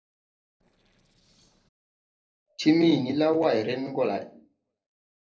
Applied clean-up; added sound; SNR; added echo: neural separator model SepFormer DNS4.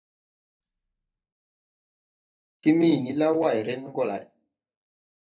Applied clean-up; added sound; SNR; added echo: neural mask model DeepFilterNet 3.